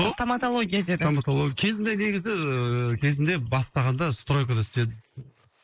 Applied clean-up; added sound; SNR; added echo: neural mask model Resemble Enhance denoiser.